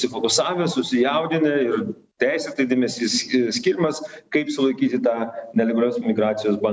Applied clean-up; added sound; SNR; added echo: none; none; none; none.